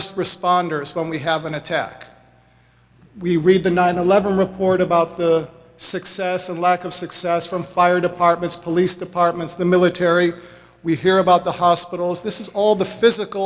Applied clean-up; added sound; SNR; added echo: none; none; none; none.